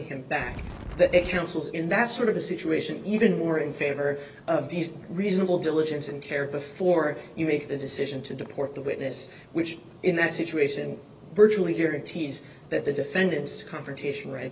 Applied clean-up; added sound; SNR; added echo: none; Wind; 10 dB; none.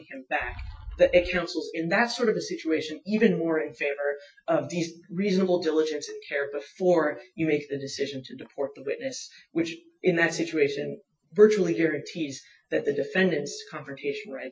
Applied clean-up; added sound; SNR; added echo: classical method Wiener filter.